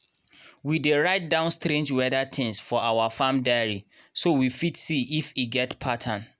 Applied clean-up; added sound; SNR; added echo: none; none; none; none.